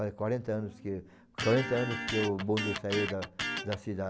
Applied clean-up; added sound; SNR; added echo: none; Electric guitar; 4 dB; none.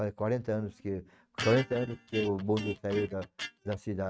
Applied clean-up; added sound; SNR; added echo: neural mask model RNNoise.